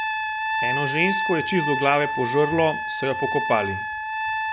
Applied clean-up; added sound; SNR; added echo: none; Trumpet; 2 dB; none.